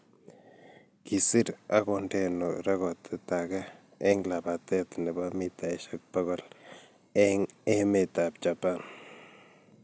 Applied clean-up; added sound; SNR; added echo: none; none; none; none.